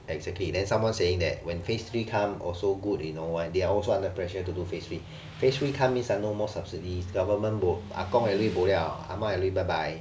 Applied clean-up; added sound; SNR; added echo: none; Motorcycle; 18 dB; none.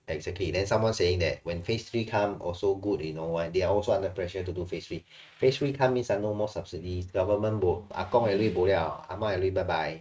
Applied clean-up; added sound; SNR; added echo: neural mask model RNNoise.